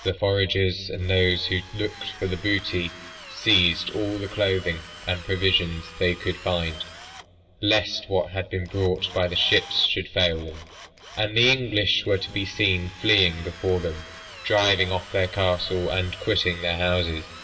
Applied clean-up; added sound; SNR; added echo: none; Drill; 19 dB; reverberation time 2.0 s.